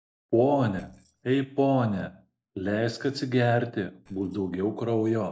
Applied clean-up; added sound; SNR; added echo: neural separator model SepFormer DNS4.